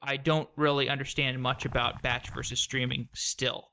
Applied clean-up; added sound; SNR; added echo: neural mask model DeepFilterNet 3.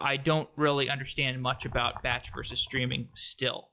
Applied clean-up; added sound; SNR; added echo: classical method log-MMSE.